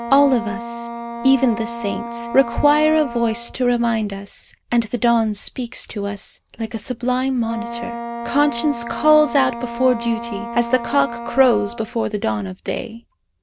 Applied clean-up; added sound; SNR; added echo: none; Wind instrument, woodwind instrument; 11 dB; none.